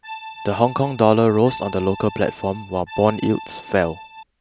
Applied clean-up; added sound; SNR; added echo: none; Accordion; 14 dB; none.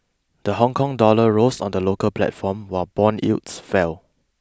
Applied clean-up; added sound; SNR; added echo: none; none; none; none.